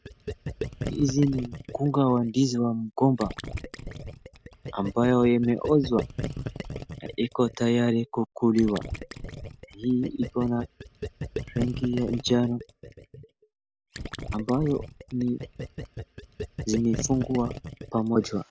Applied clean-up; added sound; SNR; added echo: none; Gurgling; 10 dB; none.